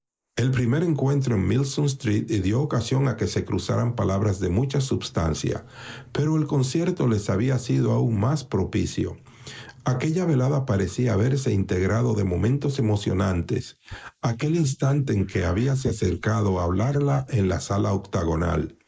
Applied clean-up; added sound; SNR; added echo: neural mask model Resemble Enhance denoiser.